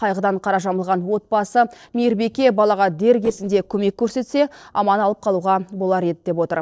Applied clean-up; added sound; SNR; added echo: neural separator model SepFormer DNS4.